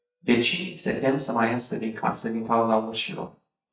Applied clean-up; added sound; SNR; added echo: neural mask model DeepFilterNet 3.